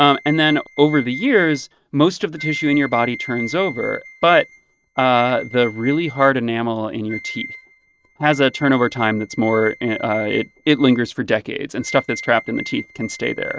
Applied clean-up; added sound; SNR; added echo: neural mask model RNNoise.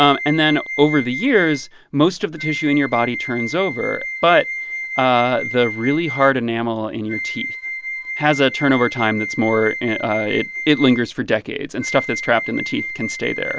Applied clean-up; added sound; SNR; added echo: none; Wind instrument, woodwind instrument; 9 dB; none.